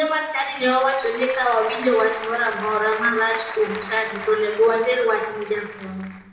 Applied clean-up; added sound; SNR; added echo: none; Applause / Crowd; 13 dB; reverberation time 0.8 s.